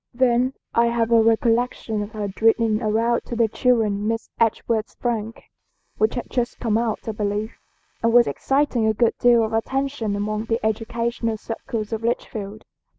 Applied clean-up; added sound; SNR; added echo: neural mask model Resemble Enhance denoiser.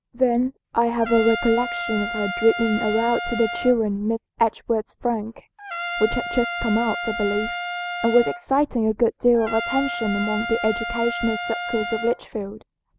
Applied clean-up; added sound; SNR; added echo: none; Trumpet; 7 dB; none.